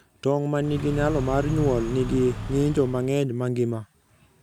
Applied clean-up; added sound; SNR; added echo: none; Car; 7 dB; none.